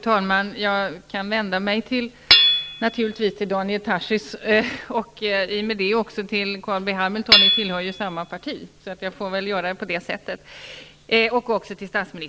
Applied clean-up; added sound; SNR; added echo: none; Hammer / Chink, clink; 2 dB; none.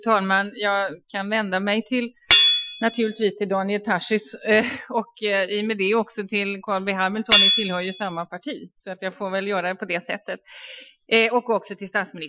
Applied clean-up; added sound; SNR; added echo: classical method Wiener filter.